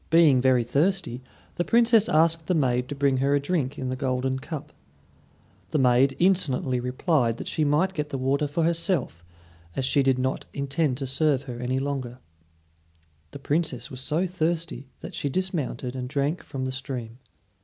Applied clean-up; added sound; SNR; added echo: none; none; none; none.